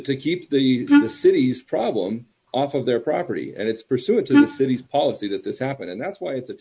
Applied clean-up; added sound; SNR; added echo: none; Wind instrument, woodwind instrument; -4 dB; none.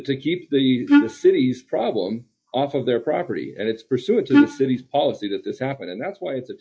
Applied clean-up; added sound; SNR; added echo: classical method log-MMSE.